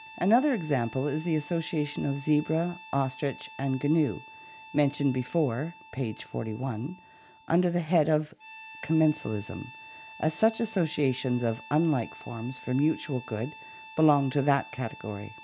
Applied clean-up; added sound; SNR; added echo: none; Harmonica; 19 dB; none.